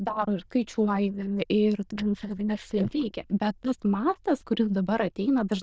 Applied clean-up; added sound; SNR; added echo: neural diffusion model UNIVERSE++.